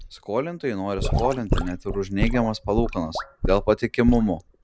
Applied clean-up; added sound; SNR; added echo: none; Sink (filling or washing) / Gurgling / Liquid; 4 dB; none.